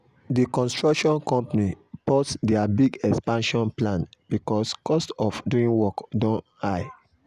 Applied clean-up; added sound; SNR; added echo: none; none; none; none.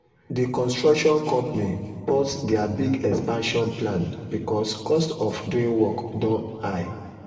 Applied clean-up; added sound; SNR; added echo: none; none; none; reverberation time 2.0 s.